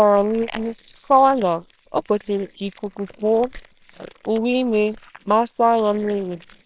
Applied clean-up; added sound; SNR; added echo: neural separator model SepFormer WHAMR!.